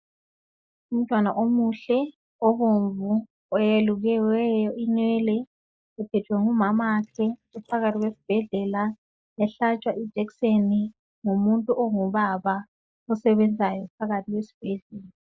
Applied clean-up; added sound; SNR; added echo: neural mask model Resemble Enhance denoiser.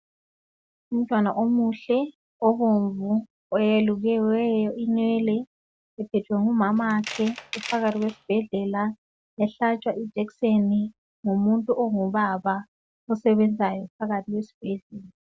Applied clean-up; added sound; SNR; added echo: none; Tools; 14 dB; none.